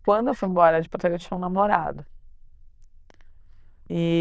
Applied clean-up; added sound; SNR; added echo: neural diffusion model UNIVERSE++.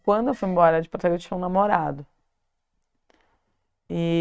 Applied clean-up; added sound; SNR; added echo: neural mask model RNNoise.